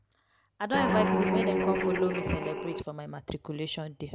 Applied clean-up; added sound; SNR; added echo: none; Guitar; -5 dB; none.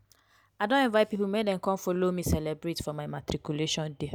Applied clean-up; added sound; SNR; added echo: none; none; none; none.